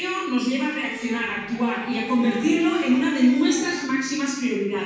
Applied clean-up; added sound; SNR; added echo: none; Electric guitar; 15 dB; reverberation time 1.2 s.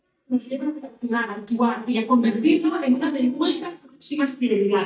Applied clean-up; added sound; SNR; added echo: neural mask model DeepFilterNet 3.